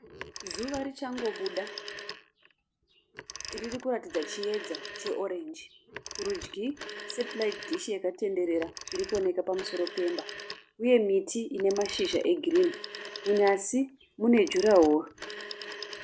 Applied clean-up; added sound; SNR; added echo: none; Telephone; 13 dB; none.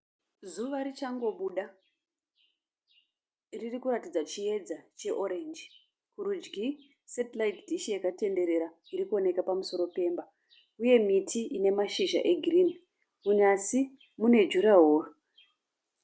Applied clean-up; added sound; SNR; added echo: none; none; none; none.